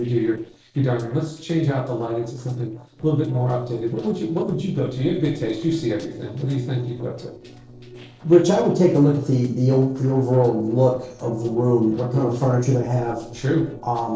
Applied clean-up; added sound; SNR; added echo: neural separator model SepFormer DNS4.